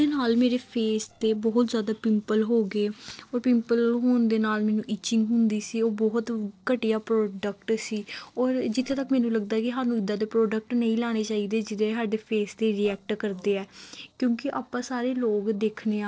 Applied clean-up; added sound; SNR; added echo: neural separator model SepFormer DNS4.